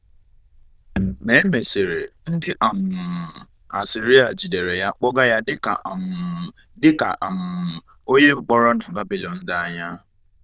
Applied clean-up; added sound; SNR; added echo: neural diffusion model UNIVERSE++.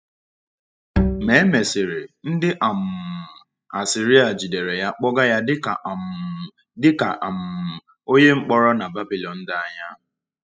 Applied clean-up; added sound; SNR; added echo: classical method spectral subtraction.